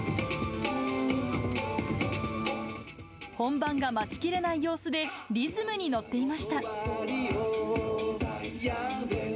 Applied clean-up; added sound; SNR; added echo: none; none; none; none.